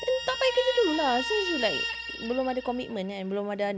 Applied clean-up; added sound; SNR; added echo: none; Guitar; 7 dB; none.